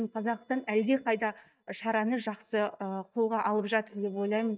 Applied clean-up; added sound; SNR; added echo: neural mask model DeepFilterNet 3.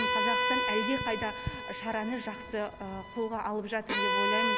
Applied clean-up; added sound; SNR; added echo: none; Bowed string instrument; -2 dB; none.